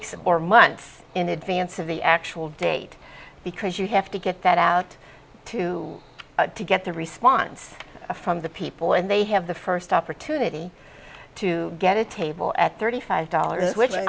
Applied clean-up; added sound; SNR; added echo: none; none; none; none.